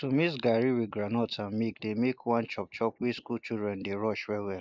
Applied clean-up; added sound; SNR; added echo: neural mask model Resemble Enhance denoiser.